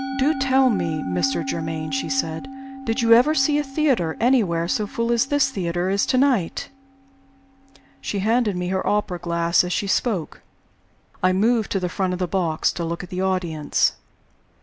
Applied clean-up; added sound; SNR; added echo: none; Musical instrument; 13 dB; none.